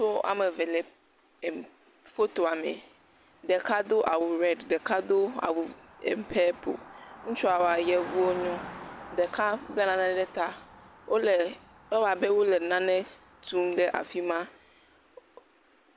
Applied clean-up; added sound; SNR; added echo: none; Car passing by; 19 dB; none.